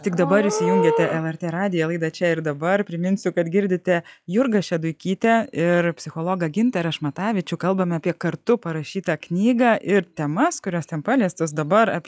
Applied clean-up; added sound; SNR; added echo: classical method log-MMSE.